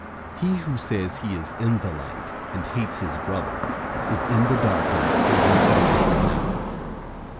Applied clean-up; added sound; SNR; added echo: none; Car passing by; -3 dB; none.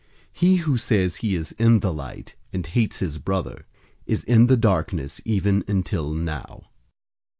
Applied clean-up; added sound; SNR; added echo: none; none; none; none.